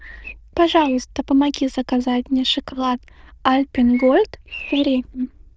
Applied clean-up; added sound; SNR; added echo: neural diffusion model UNIVERSE++.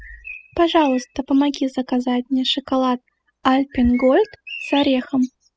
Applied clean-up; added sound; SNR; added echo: classical method spectral subtraction.